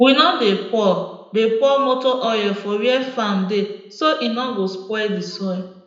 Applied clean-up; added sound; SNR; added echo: none; none; none; reverberation time 0.8 s.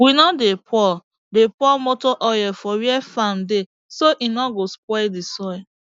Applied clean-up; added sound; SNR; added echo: none; none; none; none.